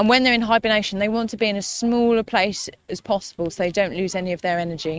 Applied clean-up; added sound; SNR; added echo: neural mask model RNNoise.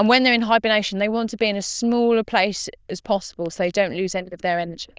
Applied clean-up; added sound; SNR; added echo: neural diffusion model UNIVERSE++.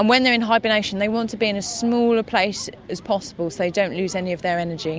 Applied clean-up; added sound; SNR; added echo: none; none; none; none.